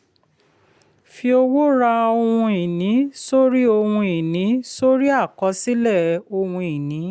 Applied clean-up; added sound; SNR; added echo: none; none; none; none.